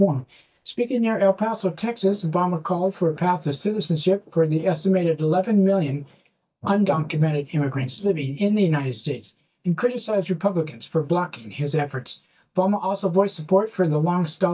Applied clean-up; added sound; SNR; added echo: neural mask model DeepFilterNet 3.